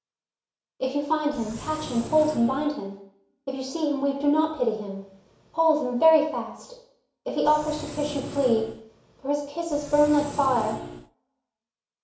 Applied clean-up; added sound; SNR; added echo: none; Engine; 12 dB; reverberation time 0.6 s.